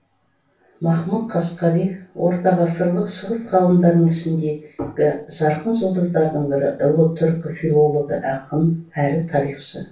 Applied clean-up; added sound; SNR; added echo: none; none; none; reverberation time 0.3 s.